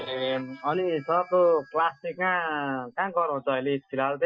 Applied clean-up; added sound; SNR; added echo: classical method Wiener filter.